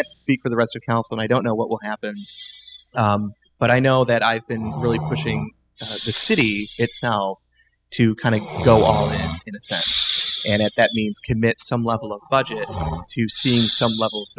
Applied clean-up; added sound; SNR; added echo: classical method spectral subtraction.